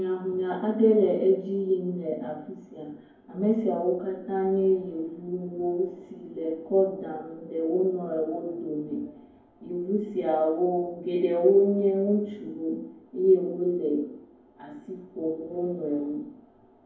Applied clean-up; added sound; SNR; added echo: none; none; none; reverberation time 0.9 s.